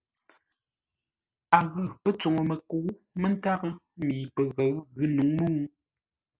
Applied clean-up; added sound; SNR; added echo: none; none; none; none.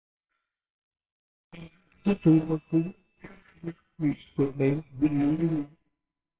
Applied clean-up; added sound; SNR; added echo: neural separator model SepFormer WHAMR!.